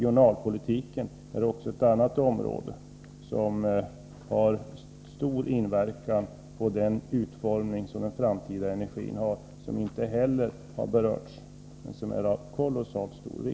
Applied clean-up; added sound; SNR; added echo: none; none; none; none.